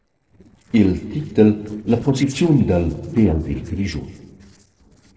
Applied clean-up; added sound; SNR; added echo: neural separator model SepFormer DNS4.